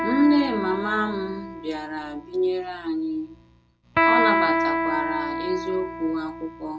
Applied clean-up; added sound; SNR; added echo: none; Electric guitar; 1 dB; none.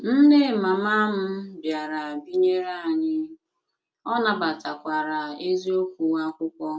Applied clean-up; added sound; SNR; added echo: none; none; none; none.